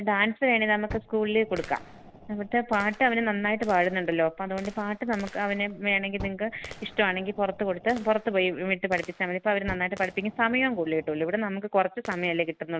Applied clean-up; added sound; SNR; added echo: none; Gunshot, gunfire + Fire; 19 dB; none.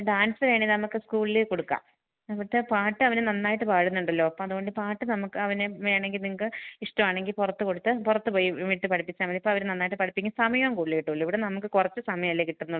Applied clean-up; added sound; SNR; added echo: none; none; none; none.